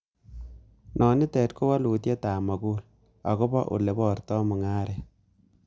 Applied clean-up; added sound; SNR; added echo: none; none; none; none.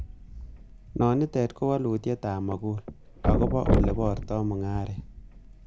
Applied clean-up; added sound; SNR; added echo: none; Thump, thud; 2 dB; none.